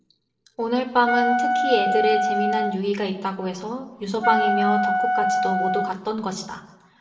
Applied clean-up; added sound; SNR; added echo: none; Wind instrument, woodwind instrument; -2 dB; reverberation time 0.7 s.